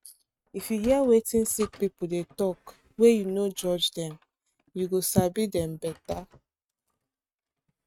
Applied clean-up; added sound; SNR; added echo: neural mask model RNNoise.